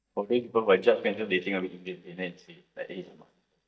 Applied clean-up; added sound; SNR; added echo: neural mask model DeepFilterNet 3.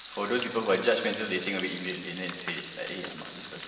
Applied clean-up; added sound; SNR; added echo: none; Frying (food); 3 dB; reverberation time 1.6 s.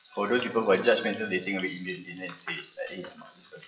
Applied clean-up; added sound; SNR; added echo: classical method WPE with log-MMSE.